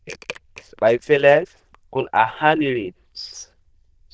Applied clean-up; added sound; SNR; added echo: neural diffusion model UNIVERSE++.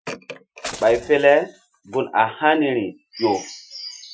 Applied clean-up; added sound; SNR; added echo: classical method Wiener filter.